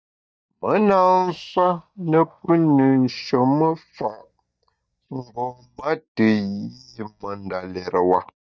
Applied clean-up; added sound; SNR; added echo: neural mask model DeepFilterNet 3.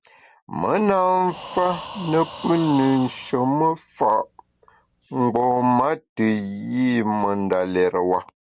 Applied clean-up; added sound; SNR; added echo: none; Breathing; 17 dB; none.